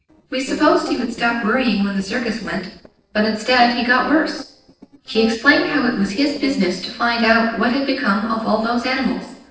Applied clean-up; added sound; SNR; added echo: neural separator model SepFormer DNS4.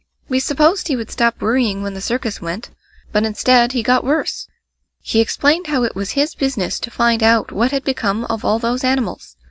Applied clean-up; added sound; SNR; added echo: none; none; none; none.